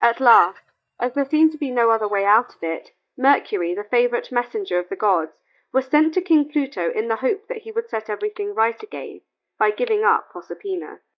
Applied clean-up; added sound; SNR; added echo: neural mask model DeepFilterNet 3.